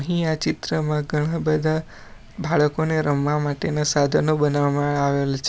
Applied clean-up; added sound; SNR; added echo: none; none; none; none.